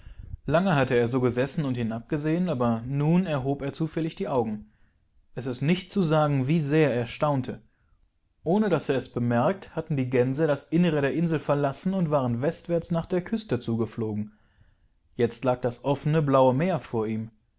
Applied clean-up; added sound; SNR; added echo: none; none; none; none.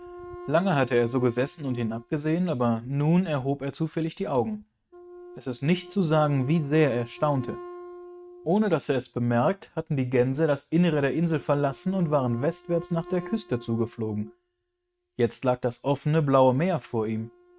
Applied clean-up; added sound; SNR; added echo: neural mask model RNNoise.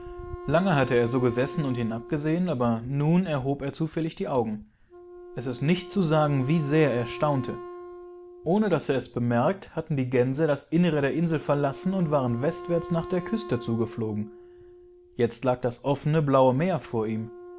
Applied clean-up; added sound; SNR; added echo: none; Wind instrument, woodwind instrument; 16 dB; none.